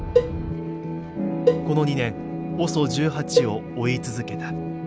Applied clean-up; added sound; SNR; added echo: none; Cowbell; 2 dB; none.